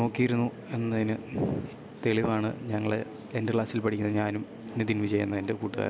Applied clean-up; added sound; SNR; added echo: none; none; none; none.